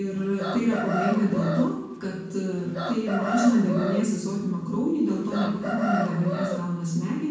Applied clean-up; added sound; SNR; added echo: none; Chicken, rooster; 7 dB; reverberation time 1.1 s.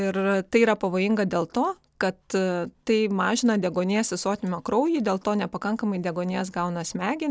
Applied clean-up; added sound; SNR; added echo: none; none; none; none.